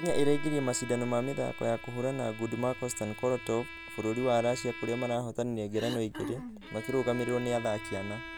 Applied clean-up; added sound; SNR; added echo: none; Bowed string instrument + Cough; 12 dB; none.